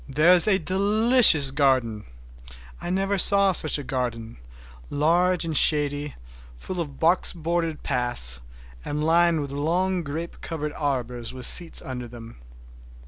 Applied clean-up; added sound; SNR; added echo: none; none; none; none.